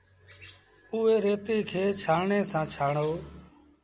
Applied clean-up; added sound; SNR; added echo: none; none; none; none.